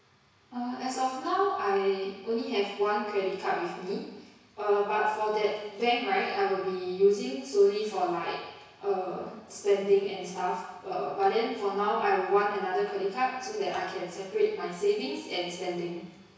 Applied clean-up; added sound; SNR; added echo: none; none; none; reverberation time 1.1 s.